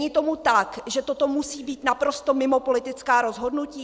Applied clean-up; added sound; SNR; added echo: neural separator model SepFormer DNS4.